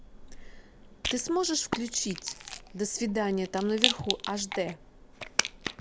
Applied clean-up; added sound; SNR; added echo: none; Rattle; 3 dB; none.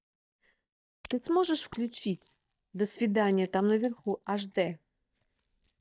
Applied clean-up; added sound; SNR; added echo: neural mask model DeepFilterNet 3.